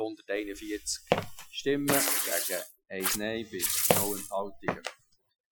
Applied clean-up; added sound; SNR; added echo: classical method Wiener filter.